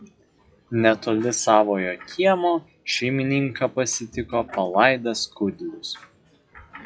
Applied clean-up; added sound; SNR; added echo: classical method log-MMSE.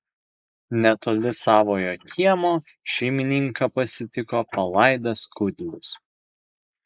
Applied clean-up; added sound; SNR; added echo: neural mask model Resemble Enhance denoiser.